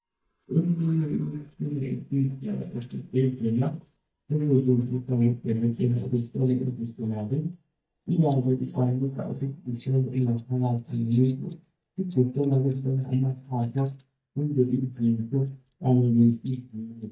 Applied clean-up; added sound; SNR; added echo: neural mask model DeepFilterNet 3.